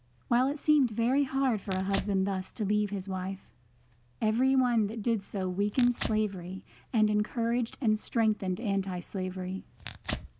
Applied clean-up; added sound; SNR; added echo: none; Tearing; 14 dB; none.